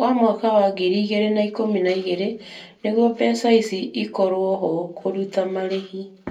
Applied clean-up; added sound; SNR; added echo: none; none; none; reverberation time 0.2 s.